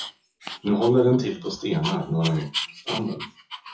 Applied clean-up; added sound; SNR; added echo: classical method WPE with log-MMSE.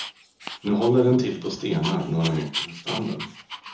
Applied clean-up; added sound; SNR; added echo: none; Dog; 12 dB; reverberation time 0.6 s.